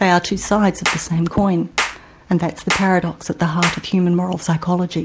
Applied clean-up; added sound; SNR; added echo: none; Clapping; 8 dB; none.